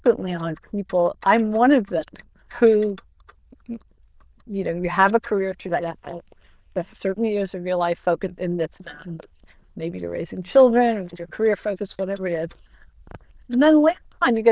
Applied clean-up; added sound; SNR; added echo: neural diffusion model UNIVERSE++.